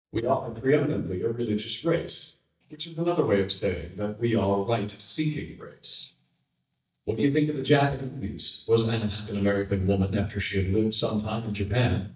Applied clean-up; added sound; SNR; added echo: neural mask model DeepFilterNet 3.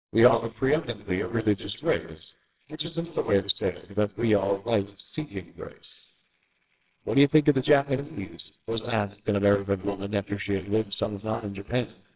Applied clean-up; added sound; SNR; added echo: neural separator model SepFormer WHAMR!.